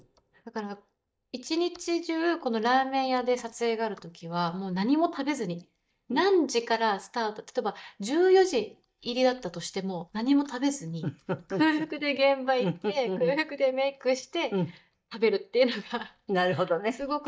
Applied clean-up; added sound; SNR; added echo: neural mask model DeepFilterNet 3.